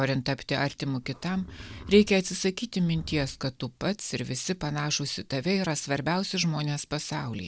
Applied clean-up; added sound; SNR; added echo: none; Livestock, farm animals, working animals; 17 dB; none.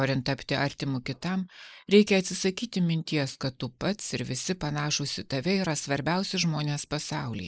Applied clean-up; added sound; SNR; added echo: neural mask model Resemble Enhance denoiser.